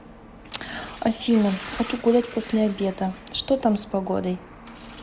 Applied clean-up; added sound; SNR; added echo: none; Liquid; 19 dB; none.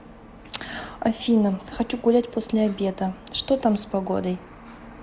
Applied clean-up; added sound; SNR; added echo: none; none; none; none.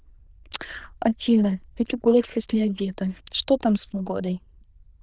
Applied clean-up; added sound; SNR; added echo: neural diffusion model UNIVERSE++.